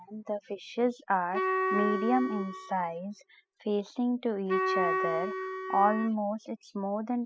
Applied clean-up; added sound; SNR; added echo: classical method spectral subtraction.